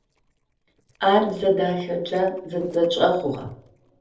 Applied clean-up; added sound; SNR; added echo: neural separator model SepFormer DNS4.